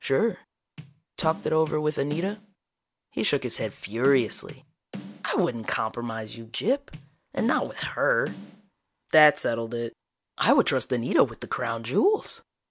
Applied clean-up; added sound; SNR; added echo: none; Bass drum / Snare drum; 15 dB; none.